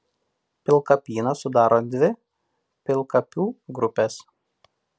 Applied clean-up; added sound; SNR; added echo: none; none; none; none.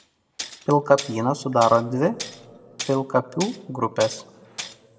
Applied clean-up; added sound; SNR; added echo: none; Tools; 15 dB; reverberation time 1.2 s.